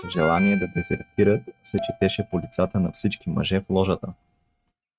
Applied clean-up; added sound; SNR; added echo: neural mask model RNNoise.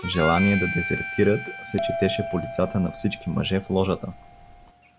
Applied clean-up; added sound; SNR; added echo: none; Bell + Harmonica; 7 dB; none.